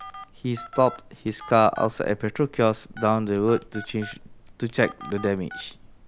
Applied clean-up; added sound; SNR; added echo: none; Telephone; 17 dB; none.